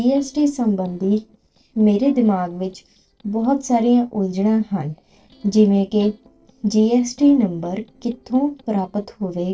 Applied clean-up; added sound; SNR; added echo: neural separator model SepFormer DNS4.